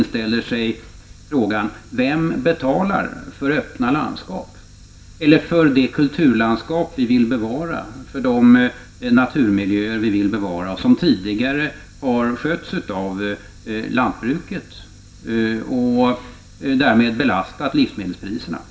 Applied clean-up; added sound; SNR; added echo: none; none; none; reverberation time 0.2 s.